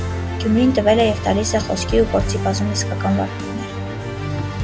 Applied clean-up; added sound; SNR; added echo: none; Musical instrument; 3 dB; none.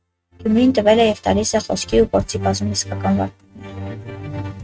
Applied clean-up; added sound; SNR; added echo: neural mask model RNNoise.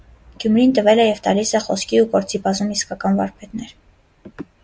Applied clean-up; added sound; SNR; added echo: none; none; none; none.